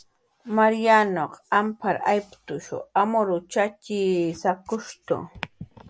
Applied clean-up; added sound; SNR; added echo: none; none; none; none.